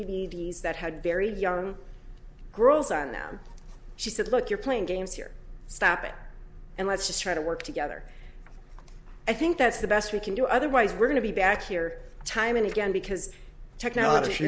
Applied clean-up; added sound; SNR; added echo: none; none; none; none.